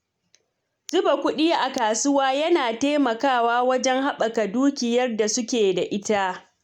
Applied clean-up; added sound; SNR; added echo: none; none; none; none.